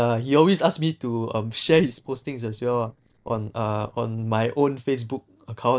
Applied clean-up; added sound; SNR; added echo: neural separator model SepFormer DNS4.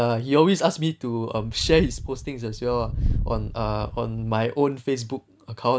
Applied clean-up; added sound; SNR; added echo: none; Wind; 5 dB; none.